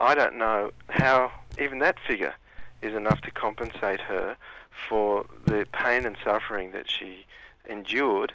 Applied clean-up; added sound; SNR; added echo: none; Raindrop / Drip; 7 dB; none.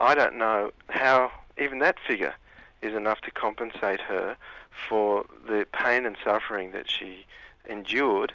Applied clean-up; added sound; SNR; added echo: none; none; none; none.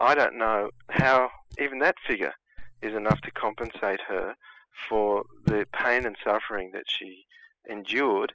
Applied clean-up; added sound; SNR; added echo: classical method spectral subtraction.